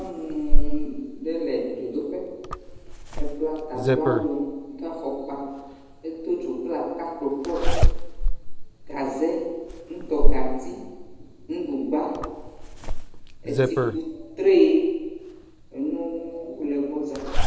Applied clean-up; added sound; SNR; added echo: none; Zipper (clothing); -5 dB; reverberation time 1.0 s.